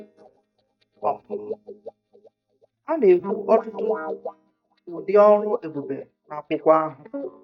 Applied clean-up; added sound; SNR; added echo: neural mask model DeepFilterNet 3.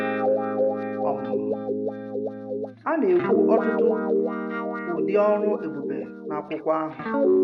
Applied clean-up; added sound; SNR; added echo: none; Guitar; -3 dB; none.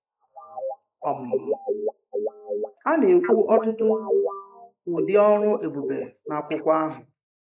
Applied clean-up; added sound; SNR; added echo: neural mask model Resemble Enhance denoiser.